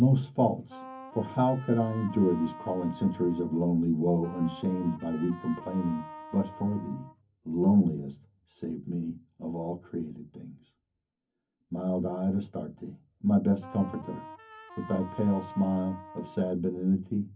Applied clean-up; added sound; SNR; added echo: none; Wind instrument, woodwind instrument; 16 dB; reverberation time 0.3 s.